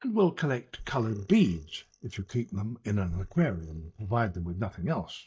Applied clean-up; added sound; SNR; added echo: neural mask model DeepFilterNet 3.